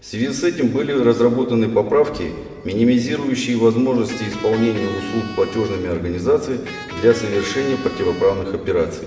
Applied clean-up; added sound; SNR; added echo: none; Electric guitar; 14 dB; reverberation time 2.0 s.